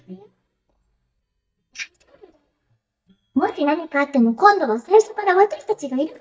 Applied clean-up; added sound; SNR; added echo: neural mask model DeepFilterNet 3.